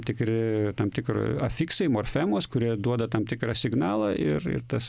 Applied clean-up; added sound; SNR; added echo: none; none; none; none.